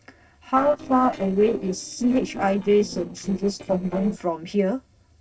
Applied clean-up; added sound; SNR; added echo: neural separator model SepFormer DNS4.